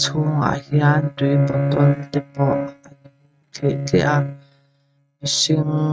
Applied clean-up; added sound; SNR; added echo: neural mask model RNNoise.